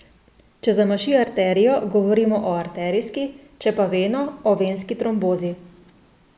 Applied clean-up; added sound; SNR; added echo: none; none; none; none.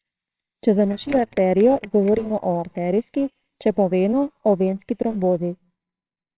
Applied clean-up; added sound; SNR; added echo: neural separator model SepFormer WHAMR!.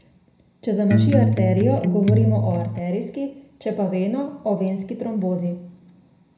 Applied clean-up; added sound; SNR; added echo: none; Electric guitar; -5 dB; reverberation time 0.4 s.